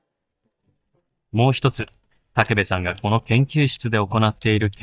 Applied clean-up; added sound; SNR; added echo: neural mask model DeepFilterNet 3.